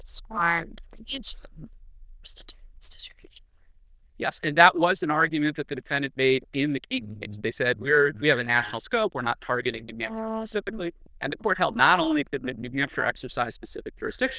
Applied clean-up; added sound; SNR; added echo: neural diffusion model UNIVERSE++.